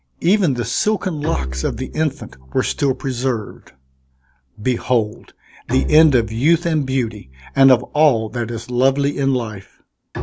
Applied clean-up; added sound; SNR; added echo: none; Bowed string instrument; 12 dB; none.